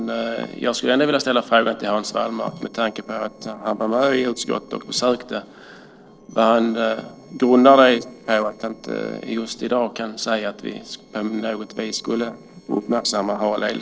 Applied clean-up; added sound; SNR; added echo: neural separator model SepFormer DNS4.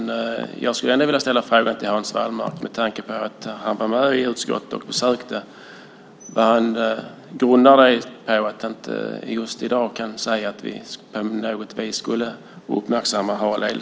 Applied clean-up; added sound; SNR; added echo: none; none; none; none.